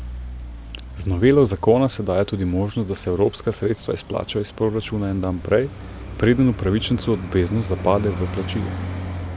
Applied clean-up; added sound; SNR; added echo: none; Traffic noise, roadway noise; 11 dB; none.